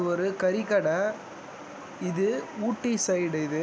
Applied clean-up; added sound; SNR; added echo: none; none; none; none.